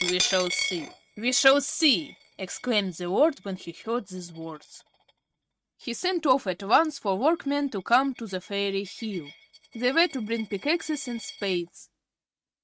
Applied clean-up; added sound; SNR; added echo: neural mask model RNNoise.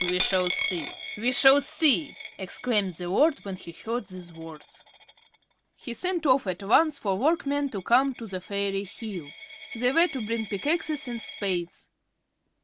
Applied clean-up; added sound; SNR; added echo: none; Coin (dropping); 11 dB; none.